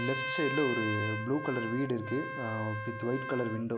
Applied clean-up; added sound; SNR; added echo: none; Trumpet; 5 dB; none.